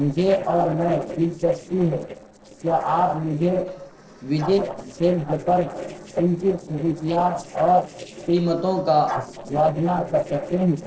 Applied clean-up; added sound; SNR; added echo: neural separator model SepFormer DNS4.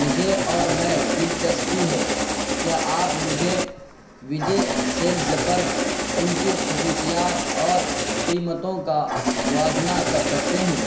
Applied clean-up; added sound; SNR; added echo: none; Engine starting; -1 dB; reverberation time 0.7 s.